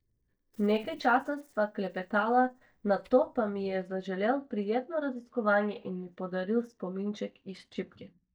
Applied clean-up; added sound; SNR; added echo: neural mask model DeepFilterNet 3.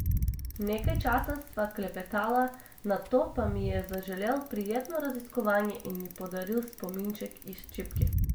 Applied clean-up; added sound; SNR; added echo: none; Bicycle; 3 dB; none.